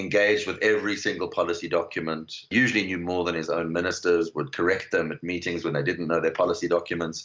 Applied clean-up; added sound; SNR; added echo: none; none; none; none.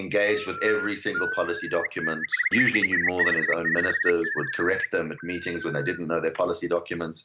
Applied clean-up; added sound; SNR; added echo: none; Bird; 2 dB; none.